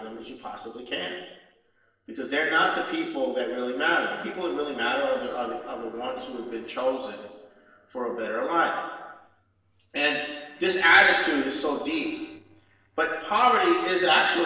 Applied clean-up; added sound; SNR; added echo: neural separator model SepFormer DNS4.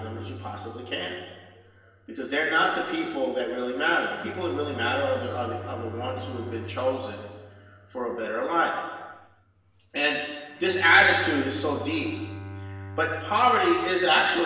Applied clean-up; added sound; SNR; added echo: none; Bowed string instrument; 15 dB; reverberation time 1.3 s.